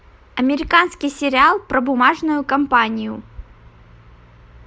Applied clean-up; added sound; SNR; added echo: none; none; none; none.